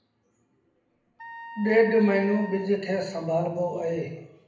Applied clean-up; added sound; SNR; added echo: none; Wind instrument, woodwind instrument; 15 dB; reverberation time 0.7 s.